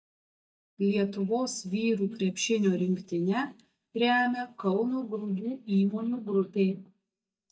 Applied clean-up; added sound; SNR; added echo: neural mask model DeepFilterNet 3.